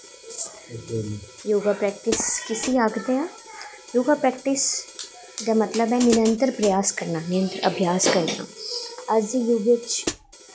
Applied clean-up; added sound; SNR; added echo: none; Hi-hat; 15 dB; none.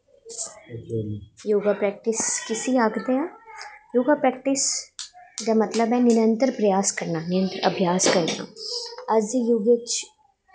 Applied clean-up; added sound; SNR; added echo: none; none; none; none.